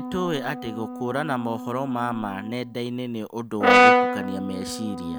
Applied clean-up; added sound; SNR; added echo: none; Brass instrument; -5 dB; none.